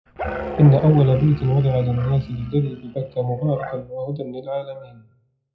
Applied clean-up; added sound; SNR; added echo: classical method WPE with log-MMSE.